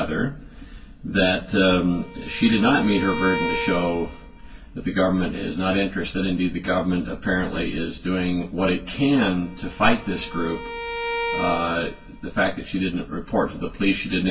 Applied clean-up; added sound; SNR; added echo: none; Bowed string instrument; 9 dB; reverberation time 0.1 s.